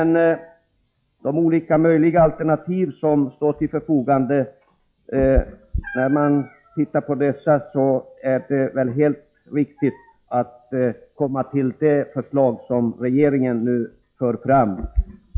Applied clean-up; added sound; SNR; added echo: classical method log-MMSE.